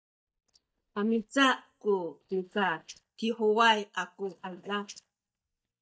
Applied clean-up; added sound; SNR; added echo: neural mask model DeepFilterNet 3.